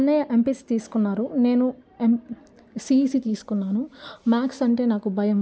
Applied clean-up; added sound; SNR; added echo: none; none; none; none.